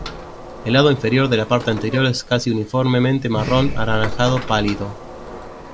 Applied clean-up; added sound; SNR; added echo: none; Sliding door; 9 dB; none.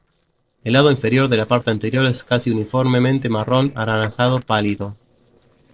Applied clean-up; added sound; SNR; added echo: neural separator model SepFormer DNS4.